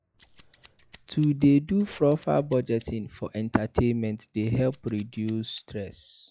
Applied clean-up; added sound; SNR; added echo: classical method log-MMSE.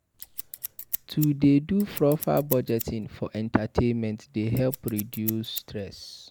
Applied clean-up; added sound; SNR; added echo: none; Scissors; 11 dB; none.